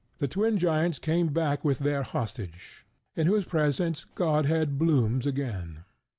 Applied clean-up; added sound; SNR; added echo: none; none; none; none.